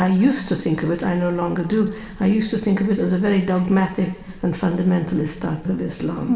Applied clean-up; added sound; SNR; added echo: none; none; none; reverberation time 2.1 s.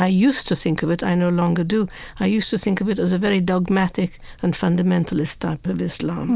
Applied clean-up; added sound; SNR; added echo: none; none; none; none.